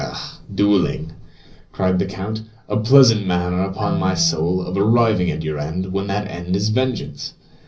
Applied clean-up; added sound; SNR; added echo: none; Marimba, xylophone; 14 dB; reverberation time 0.5 s.